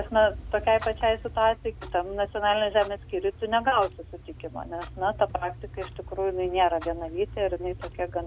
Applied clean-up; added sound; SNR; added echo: none; Clock; 14 dB; none.